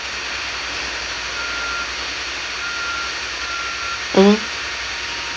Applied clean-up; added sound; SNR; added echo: none; Wind instrument, woodwind instrument; 12 dB; none.